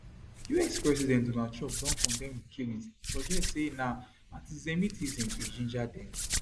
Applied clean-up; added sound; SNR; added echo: neural mask model Resemble Enhance denoiser.